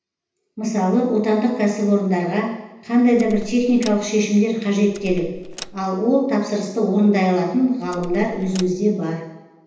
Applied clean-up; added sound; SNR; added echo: none; Door; 15 dB; reverberation time 0.9 s.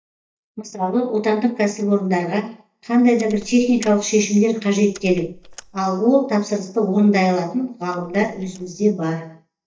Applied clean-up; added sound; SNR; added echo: neural mask model DeepFilterNet 3.